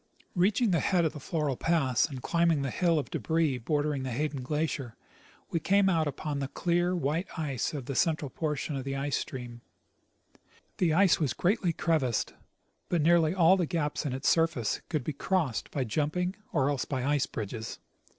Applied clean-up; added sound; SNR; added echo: none; none; none; none.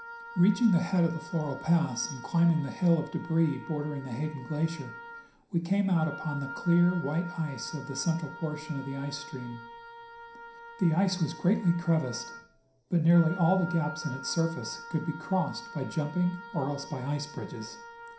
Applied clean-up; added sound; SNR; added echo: none; Wind instrument, woodwind instrument; 15 dB; reverberation time 0.5 s.